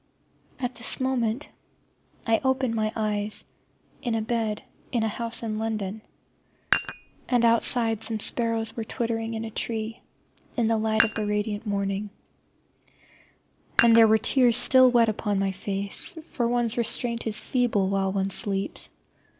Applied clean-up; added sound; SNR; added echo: none; Dishes, pots, and pans; 6 dB; none.